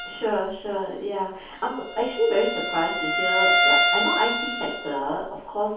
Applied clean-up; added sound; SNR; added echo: none; Bowed string instrument; -1 dB; reverberation time 0.6 s.